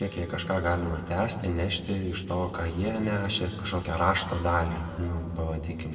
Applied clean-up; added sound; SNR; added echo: neural separator model SepFormer DNS4.